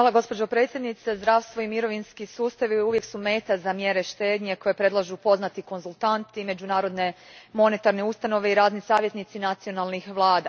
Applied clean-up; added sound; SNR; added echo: none; none; none; none.